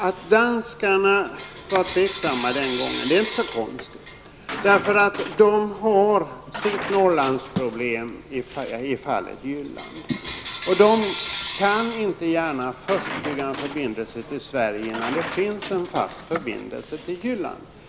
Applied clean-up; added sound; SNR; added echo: none; Coin (dropping) / Bell; 12 dB; none.